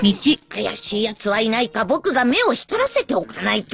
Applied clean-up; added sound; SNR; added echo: neural separator model SepFormer DNS4.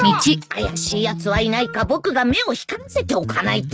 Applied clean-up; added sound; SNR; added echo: neural mask model RNNoise.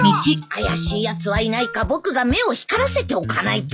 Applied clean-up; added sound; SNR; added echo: classical method log-MMSE.